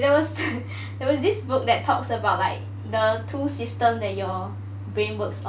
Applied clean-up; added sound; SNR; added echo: none; none; none; none.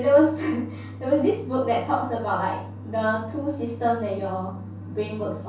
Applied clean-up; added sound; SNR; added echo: none; none; none; reverberation time 0.6 s.